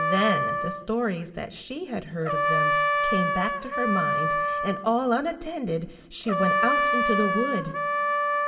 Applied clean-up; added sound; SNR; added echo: none; Trumpet; -2 dB; reverberation time 2.9 s.